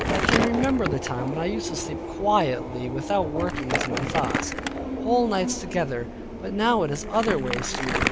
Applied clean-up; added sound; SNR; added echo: none; Subway, metro, underground + Crumpling, crinkling; 2 dB; none.